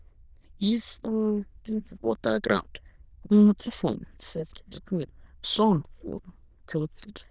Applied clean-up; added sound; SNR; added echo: neural diffusion model UNIVERSE++.